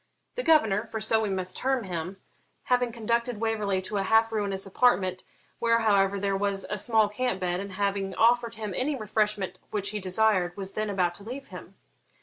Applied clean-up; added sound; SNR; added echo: none; none; none; none.